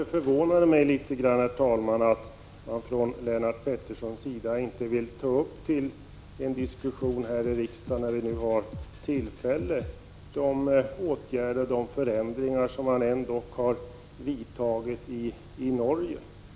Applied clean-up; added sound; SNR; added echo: none; Drum kit; 14 dB; none.